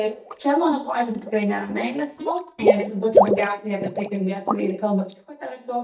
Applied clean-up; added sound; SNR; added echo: neural mask model DeepFilterNet 3.